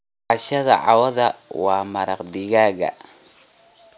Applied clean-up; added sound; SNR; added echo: none; none; none; none.